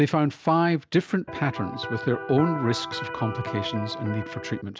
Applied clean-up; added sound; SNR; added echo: none; Electric guitar; 8 dB; none.